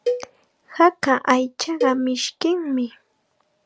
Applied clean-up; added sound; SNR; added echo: none; Cowbell; 9 dB; none.